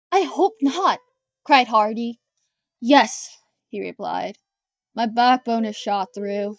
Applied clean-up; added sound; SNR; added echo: neural mask model DeepFilterNet 3.